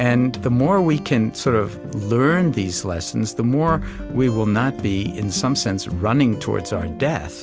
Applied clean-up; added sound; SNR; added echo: none; none; none; none.